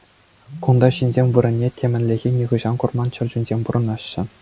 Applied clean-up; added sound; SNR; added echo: none; Telephone; 17 dB; none.